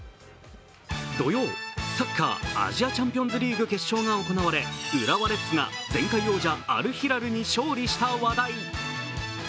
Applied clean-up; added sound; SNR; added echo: none; none; none; none.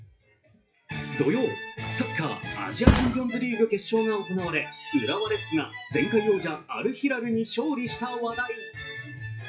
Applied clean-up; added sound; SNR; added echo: classical method WPE with log-MMSE.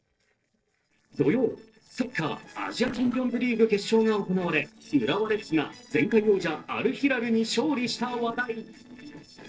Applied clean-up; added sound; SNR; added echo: neural separator model SepFormer DNS4.